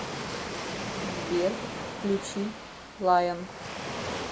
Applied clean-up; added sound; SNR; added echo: none; Waves, surf; 4 dB; none.